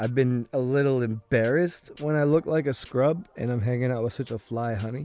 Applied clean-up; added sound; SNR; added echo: none; none; none; none.